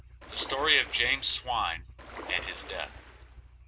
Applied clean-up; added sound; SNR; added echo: none; Ocean; 15 dB; none.